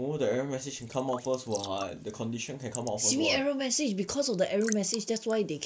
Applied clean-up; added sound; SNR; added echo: neural mask model Resemble Enhance denoiser.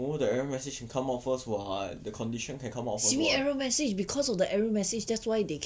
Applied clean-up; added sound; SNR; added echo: none; none; none; none.